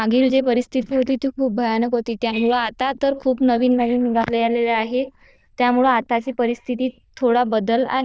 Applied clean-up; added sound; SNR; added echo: neural diffusion model UNIVERSE++.